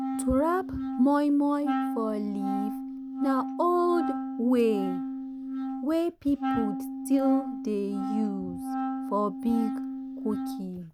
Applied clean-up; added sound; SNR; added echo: none; Wind instrument, woodwind instrument; 4 dB; none.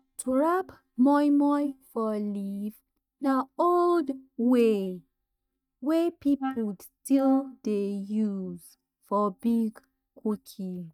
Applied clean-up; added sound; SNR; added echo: neural mask model DeepFilterNet 3.